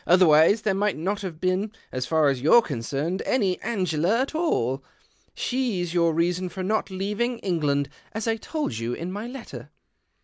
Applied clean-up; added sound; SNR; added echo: none; none; none; none.